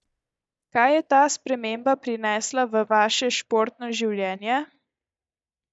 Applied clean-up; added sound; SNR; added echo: neural mask model DeepFilterNet 3.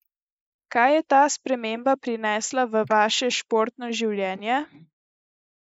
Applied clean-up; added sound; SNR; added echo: neural mask model Resemble Enhance denoiser.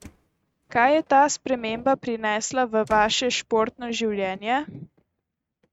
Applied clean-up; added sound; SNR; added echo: neural mask model RNNoise.